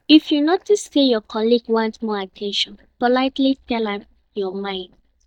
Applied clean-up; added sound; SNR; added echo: neural mask model DeepFilterNet 3.